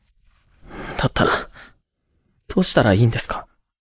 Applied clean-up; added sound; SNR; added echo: neural mask model Resemble Enhance denoiser.